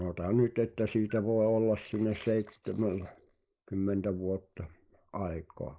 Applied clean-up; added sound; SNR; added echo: neural mask model Resemble Enhance denoiser.